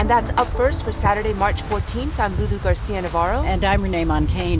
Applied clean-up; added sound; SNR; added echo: none; Wind; 2 dB; none.